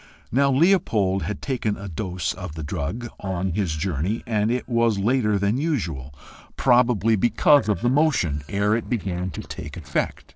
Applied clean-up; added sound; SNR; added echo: neural separator model SepFormer DNS4.